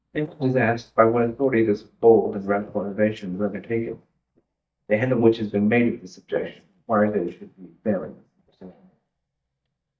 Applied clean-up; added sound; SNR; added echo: neural mask model DeepFilterNet 3.